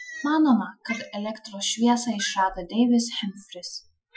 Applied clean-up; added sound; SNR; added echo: classical method Wiener filter.